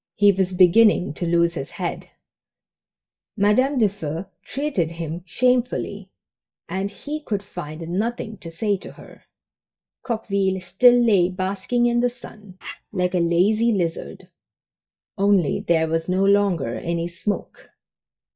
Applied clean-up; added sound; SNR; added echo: neural mask model DeepFilterNet 3.